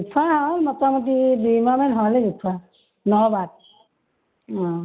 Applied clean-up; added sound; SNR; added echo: none; none; none; none.